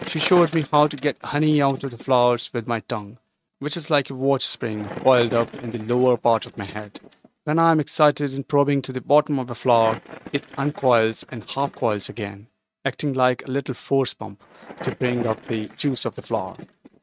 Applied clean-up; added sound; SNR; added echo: neural mask model RNNoise.